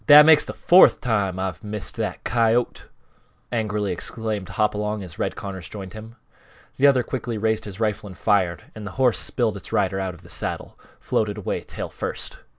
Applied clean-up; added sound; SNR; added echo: none; none; none; none.